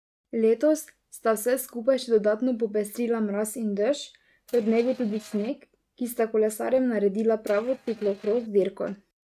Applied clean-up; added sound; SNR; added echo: neural mask model RNNoise.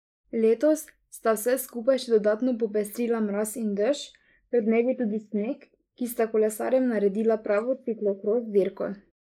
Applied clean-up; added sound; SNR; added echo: neural mask model Resemble Enhance denoiser.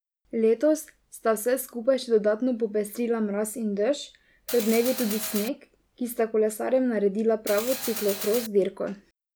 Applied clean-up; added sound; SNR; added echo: none; Mechanisms; 7 dB; none.